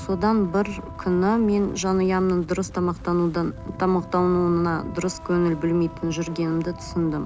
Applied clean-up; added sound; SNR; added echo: none; Wind + Wind instrument, woodwind instrument; 15 dB; none.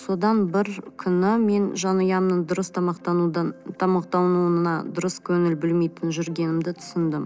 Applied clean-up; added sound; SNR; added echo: none; none; none; none.